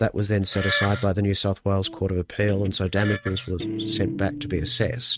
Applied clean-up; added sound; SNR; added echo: neural mask model RNNoise.